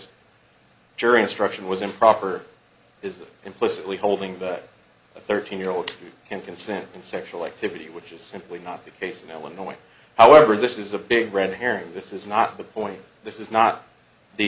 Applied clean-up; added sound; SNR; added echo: none; none; none; none.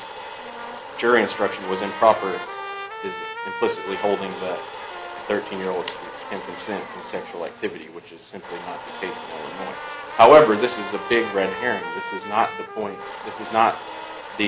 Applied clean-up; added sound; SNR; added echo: none; Domestic sounds, home sounds + Trumpet; 10 dB; none.